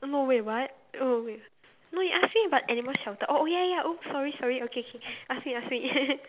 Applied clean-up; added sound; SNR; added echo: none; Cat; 20 dB; none.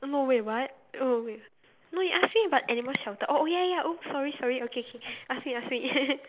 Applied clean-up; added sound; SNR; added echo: neural mask model Resemble Enhance denoiser.